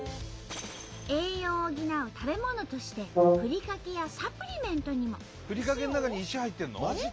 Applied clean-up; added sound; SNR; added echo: none; Brass instrument; -3 dB; none.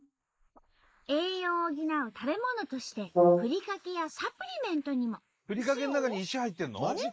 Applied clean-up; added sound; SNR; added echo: neural mask model Resemble Enhance denoiser.